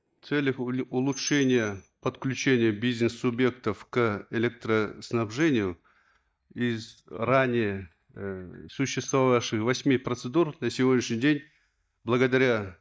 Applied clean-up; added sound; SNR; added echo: neural mask model DeepFilterNet 3.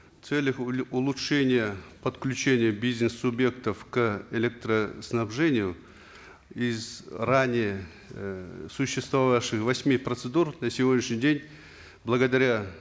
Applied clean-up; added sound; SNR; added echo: none; none; none; none.